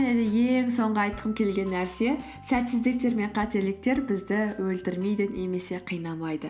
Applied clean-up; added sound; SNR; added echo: none; none; none; none.